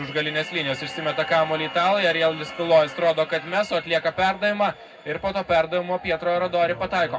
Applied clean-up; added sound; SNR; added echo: none; none; none; reverberation time 0.3 s.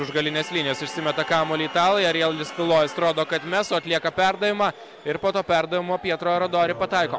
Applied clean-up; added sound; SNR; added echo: none; none; none; none.